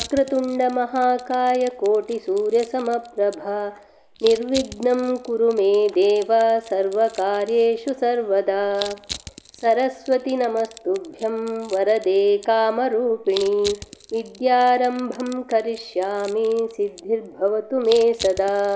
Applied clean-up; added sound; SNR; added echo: none; Crushing; 19 dB; none.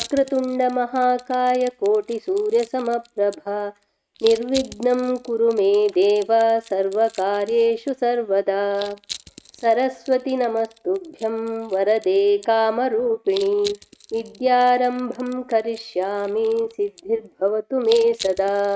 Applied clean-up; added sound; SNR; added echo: neural mask model RNNoise.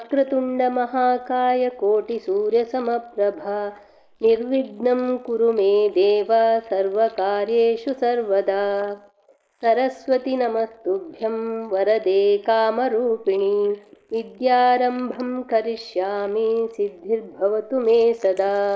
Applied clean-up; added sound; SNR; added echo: neural mask model Resemble Enhance denoiser.